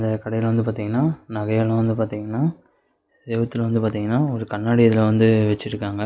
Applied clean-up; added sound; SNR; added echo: none; none; none; none.